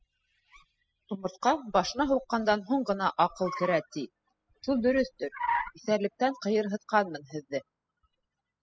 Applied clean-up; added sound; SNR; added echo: classical method spectral subtraction.